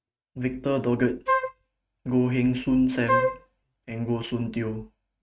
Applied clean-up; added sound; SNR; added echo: neural mask model RNNoise.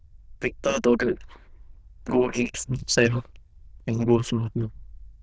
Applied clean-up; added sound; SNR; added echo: neural diffusion model UNIVERSE++.